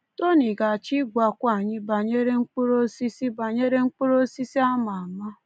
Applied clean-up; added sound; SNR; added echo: none; none; none; none.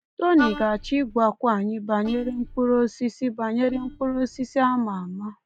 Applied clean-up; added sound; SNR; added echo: neural mask model DeepFilterNet 3.